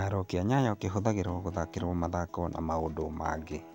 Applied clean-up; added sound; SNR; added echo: none; Acoustic guitar; 18 dB; none.